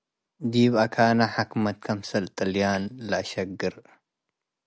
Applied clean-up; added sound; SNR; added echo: none; none; none; none.